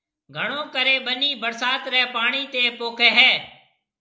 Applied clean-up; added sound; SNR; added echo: none; none; none; none.